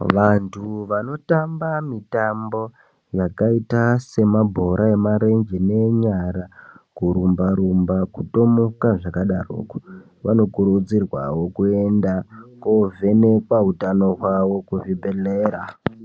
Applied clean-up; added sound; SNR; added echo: none; none; none; none.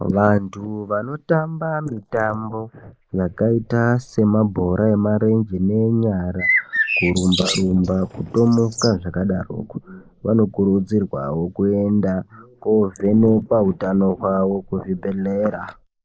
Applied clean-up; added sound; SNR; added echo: neural mask model Resemble Enhance denoiser.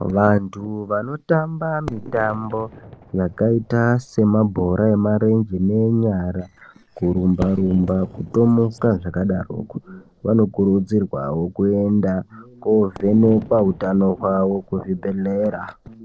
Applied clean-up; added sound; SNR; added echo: neural separator model SepFormer DNS4.